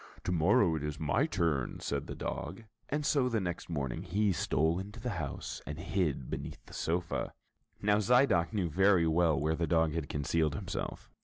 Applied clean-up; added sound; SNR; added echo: none; none; none; none.